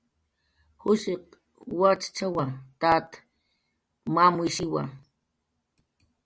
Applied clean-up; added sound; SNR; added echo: none; none; none; none.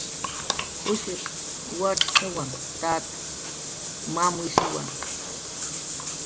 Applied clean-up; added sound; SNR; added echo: none; Bathtub (filling or washing) / Water; -2 dB; none.